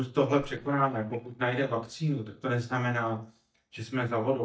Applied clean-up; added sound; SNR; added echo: neural mask model DeepFilterNet 3.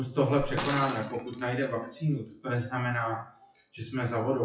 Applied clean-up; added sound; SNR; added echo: classical method WPE with log-MMSE.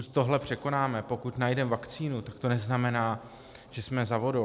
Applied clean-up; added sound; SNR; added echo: none; none; none; none.